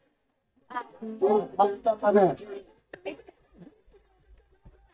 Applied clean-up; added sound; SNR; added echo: neural mask model DeepFilterNet 3.